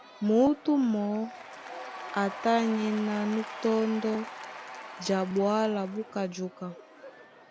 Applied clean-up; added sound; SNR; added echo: none; Applause / Crowd / Cheering; 14 dB; none.